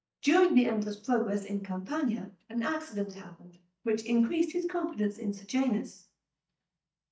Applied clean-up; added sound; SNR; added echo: neural mask model DeepFilterNet 3.